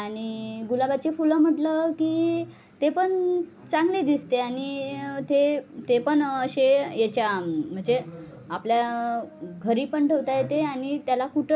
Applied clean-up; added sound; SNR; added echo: none; none; none; none.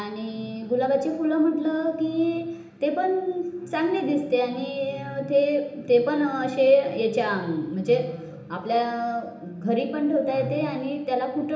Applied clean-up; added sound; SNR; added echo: none; none; none; reverberation time 0.8 s.